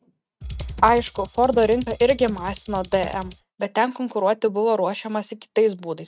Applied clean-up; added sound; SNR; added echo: neural mask model RNNoise.